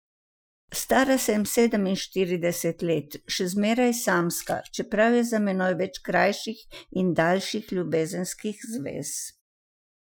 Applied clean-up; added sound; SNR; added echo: classical method Wiener filter.